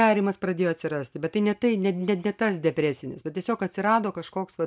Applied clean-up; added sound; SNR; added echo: none; none; none; none.